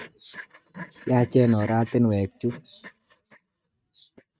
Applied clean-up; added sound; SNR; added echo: neural mask model RNNoise.